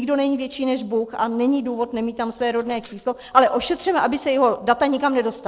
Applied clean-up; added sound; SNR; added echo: neural separator model SepFormer DNS4.